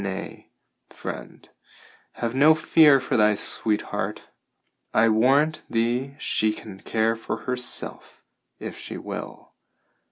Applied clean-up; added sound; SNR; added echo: none; none; none; none.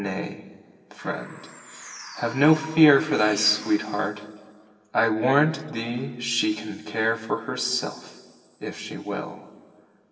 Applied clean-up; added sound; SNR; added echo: none; Bird; 17 dB; reverberation time 1.9 s.